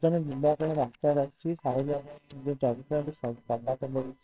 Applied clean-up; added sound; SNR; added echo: neural separator model SepFormer WHAMR!.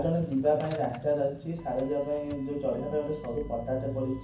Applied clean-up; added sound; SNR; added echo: none; Slam / Engine starting; 14 dB; reverberation time 0.6 s.